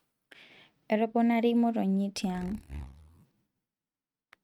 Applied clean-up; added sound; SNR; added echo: neural mask model RNNoise.